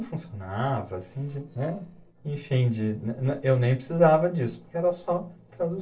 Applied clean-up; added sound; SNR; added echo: neural separator model SepFormer DNS4.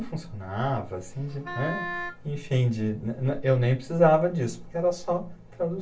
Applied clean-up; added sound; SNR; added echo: none; Wind instrument, woodwind instrument; 10 dB; reverberation time 0.2 s.